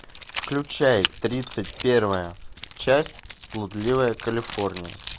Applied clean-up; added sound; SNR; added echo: none; Keys jangling; 12 dB; none.